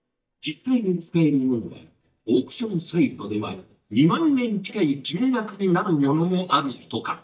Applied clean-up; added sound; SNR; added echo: neural mask model DeepFilterNet 3.